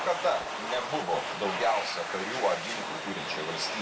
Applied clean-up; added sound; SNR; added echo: none; Domestic sounds, home sounds; 3 dB; reverberation time 0.2 s.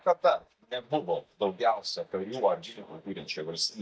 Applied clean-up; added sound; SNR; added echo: neural mask model DeepFilterNet 3.